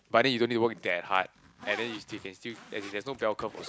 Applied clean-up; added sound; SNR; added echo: none; Zipper (clothing); 18 dB; none.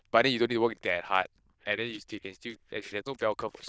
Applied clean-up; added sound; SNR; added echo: neural diffusion model UNIVERSE++.